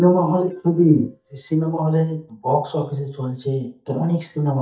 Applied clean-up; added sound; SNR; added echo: neural mask model DeepFilterNet 3.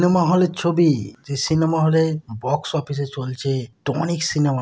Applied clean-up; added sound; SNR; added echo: none; none; none; none.